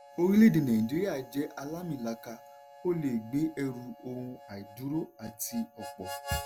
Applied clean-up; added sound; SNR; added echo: none; Harmonica; 16 dB; none.